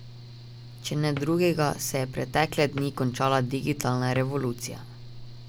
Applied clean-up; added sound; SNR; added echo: none; Drawer open or close + Mechanical fan / Engine; 15 dB; none.